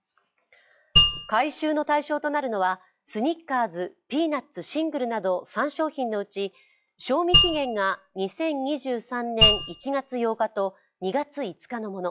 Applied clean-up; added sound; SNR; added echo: classical method log-MMSE.